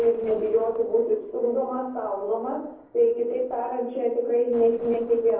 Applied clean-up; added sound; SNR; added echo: neural separator model SepFormer DNS4.